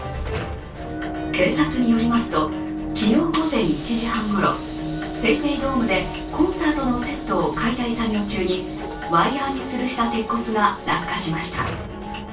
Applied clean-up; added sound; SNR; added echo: none; Sliding door / Hiss; 15 dB; reverberation time 0.2 s.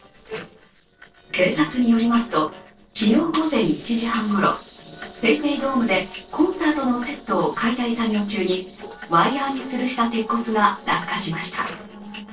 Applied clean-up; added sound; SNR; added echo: neural separator model SepFormer DNS4.